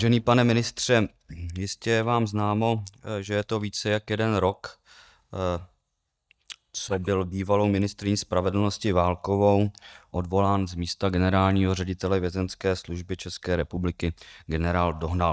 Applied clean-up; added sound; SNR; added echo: neural mask model DeepFilterNet 3.